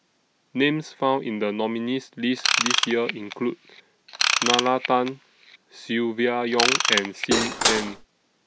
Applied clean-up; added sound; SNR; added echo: none; Ratchet, pawl / Tools + Cutlery, silverware / Dishes, pots, and pans; -1 dB; none.